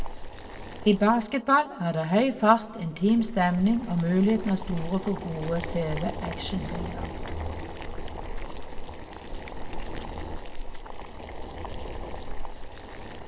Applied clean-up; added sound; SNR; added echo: none; Boiling; 6 dB; reverberation time 1.1 s.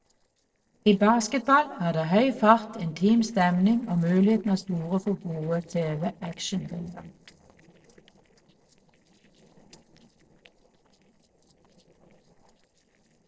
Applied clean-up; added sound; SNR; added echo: neural separator model SepFormer DNS4.